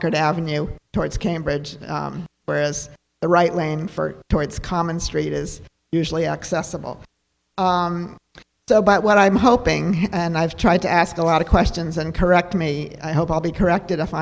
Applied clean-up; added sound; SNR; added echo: none; none; none; none.